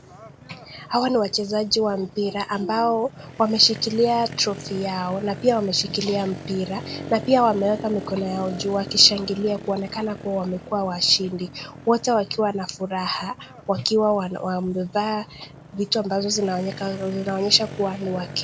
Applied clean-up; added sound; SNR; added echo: none; Motorcycle; 15 dB; none.